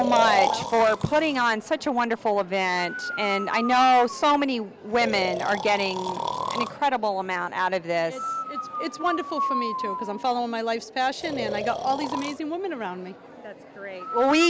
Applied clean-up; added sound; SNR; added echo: none; Breathing; 7 dB; none.